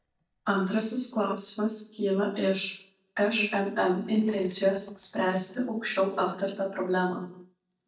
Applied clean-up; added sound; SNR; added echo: neural mask model DeepFilterNet 3.